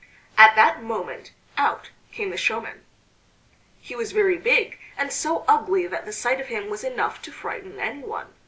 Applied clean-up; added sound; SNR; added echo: none; none; none; none.